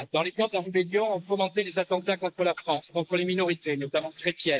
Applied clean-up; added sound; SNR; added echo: neural mask model Resemble Enhance denoiser.